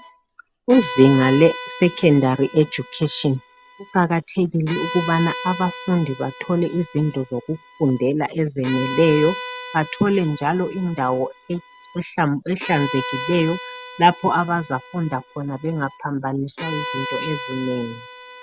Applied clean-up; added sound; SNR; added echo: none; Bowed string instrument; 13 dB; none.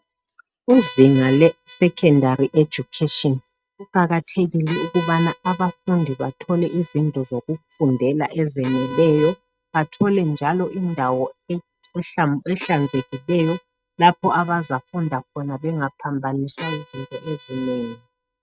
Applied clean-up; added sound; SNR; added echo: neural mask model RNNoise.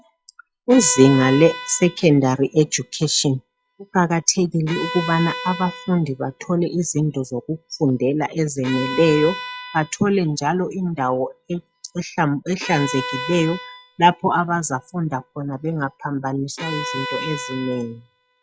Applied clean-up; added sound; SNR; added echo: classical method log-MMSE.